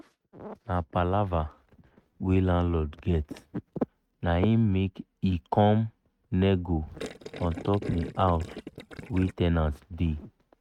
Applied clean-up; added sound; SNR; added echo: neural mask model RNNoise.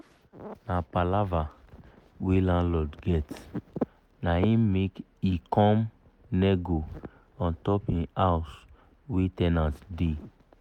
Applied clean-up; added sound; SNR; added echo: none; none; none; none.